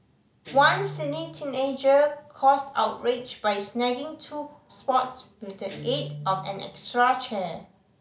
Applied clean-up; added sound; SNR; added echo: none; Guitar; 17 dB; none.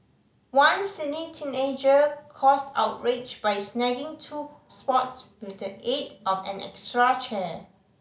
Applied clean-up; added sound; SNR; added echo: none; none; none; none.